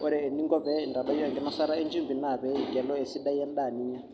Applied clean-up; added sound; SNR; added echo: none; none; none; none.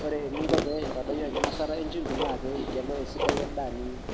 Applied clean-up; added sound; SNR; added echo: none; Fireworks + Tick-tock; 0 dB; none.